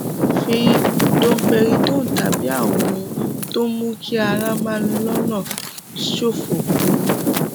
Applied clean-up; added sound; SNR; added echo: none; Wind; -2 dB; none.